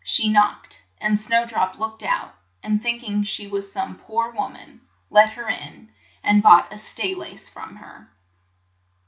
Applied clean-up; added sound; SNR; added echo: none; none; none; none.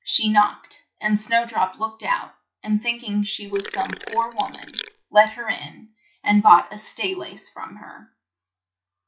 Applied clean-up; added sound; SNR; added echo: classical method log-MMSE.